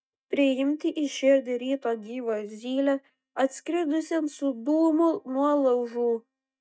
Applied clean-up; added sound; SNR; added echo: neural mask model DeepFilterNet 3.